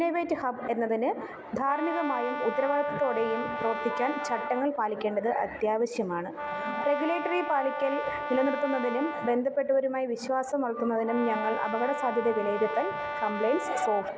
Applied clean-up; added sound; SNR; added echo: none; Brass instrument; 7 dB; none.